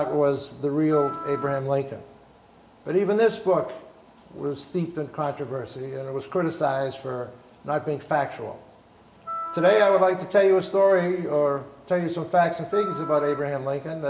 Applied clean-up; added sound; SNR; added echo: none; Wind instrument, woodwind instrument; 13 dB; none.